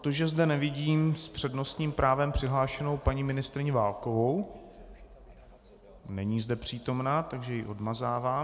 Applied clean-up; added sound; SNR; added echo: none; none; none; none.